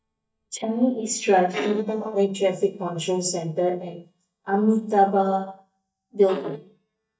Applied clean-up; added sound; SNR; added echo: neural mask model DeepFilterNet 3.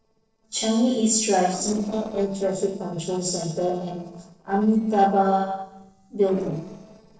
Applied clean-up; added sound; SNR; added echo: neural separator model SepFormer DNS4.